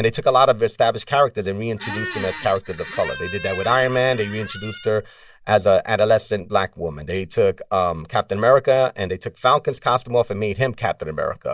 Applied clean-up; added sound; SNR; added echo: none; Squeak; 13 dB; none.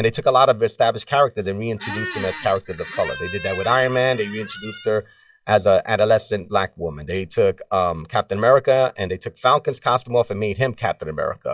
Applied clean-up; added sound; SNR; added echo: classical method log-MMSE.